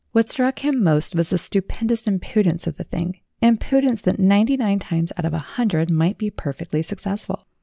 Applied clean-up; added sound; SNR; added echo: none; none; none; none.